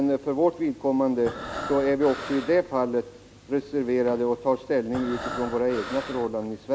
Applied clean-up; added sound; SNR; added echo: none; Breathing; 10 dB; none.